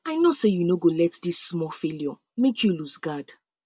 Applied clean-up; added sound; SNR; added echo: none; none; none; none.